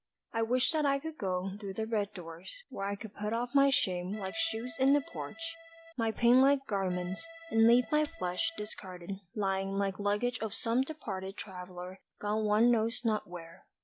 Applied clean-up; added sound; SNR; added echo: none; Accordion; 18 dB; none.